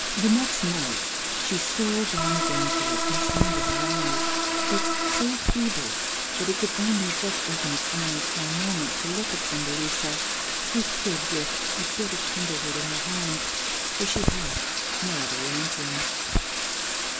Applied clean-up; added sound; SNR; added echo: none; Organ + Bathtub (filling or washing); -5 dB; none.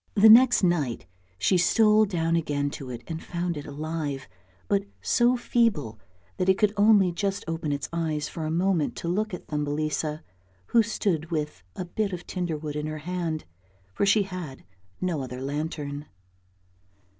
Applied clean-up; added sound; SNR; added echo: none; none; none; none.